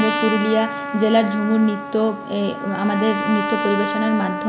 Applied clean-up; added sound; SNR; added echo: none; Trumpet; 5 dB; none.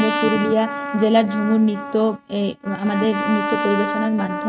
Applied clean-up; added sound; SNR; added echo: neural mask model RNNoise.